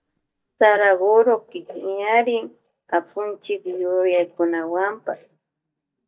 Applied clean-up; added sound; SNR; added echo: neural mask model DeepFilterNet 3.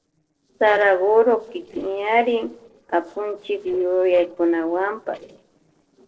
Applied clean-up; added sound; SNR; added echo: neural separator model SepFormer DNS4.